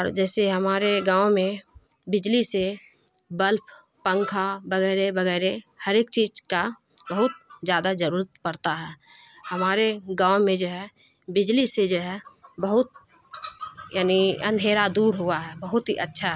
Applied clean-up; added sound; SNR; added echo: none; none; none; none.